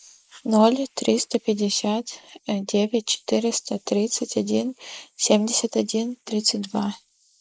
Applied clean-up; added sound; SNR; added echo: neural mask model Resemble Enhance denoiser.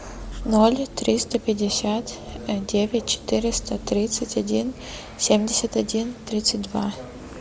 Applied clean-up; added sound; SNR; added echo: none; none; none; none.